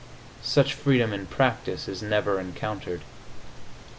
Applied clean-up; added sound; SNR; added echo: none; none; none; none.